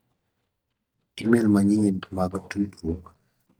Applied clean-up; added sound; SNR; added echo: neural mask model DeepFilterNet 3.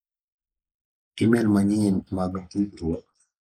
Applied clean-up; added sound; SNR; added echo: neural mask model Resemble Enhance denoiser.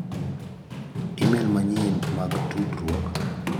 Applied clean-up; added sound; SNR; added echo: none; Run; 0 dB; none.